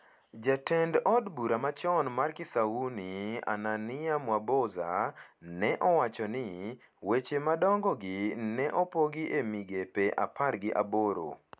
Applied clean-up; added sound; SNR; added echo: none; none; none; none.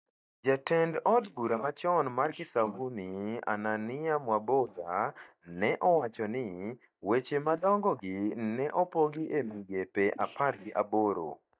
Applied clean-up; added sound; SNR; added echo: neural mask model DeepFilterNet 3.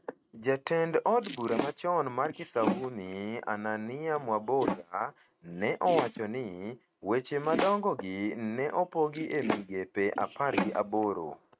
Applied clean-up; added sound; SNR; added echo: neural mask model RNNoise.